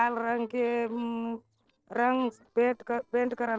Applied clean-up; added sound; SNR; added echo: neural separator model SepFormer DNS4.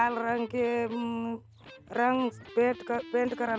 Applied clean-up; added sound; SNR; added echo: none; Electric guitar; 18 dB; none.